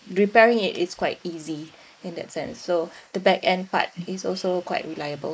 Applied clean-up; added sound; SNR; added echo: neural mask model Resemble Enhance denoiser.